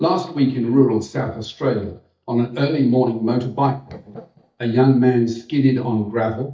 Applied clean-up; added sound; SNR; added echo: neural mask model DeepFilterNet 3.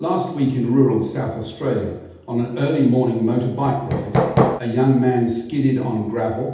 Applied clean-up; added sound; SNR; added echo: none; Hammer; -1 dB; reverberation time 0.8 s.